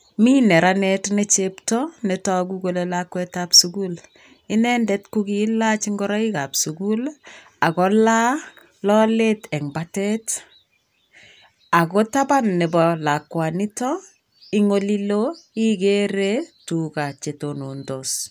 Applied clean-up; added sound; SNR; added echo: none; none; none; none.